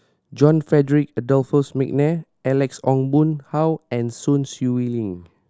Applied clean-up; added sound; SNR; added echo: none; none; none; none.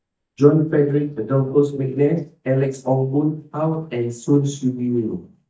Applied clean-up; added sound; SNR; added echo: neural mask model DeepFilterNet 3.